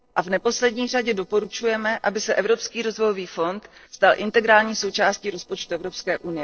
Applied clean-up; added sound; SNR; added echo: neural separator model SepFormer DNS4.